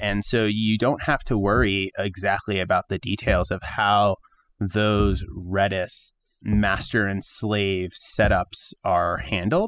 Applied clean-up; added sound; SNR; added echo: classical method spectral subtraction.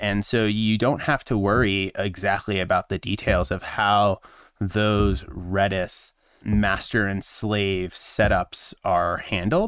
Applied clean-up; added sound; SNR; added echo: neural mask model RNNoise.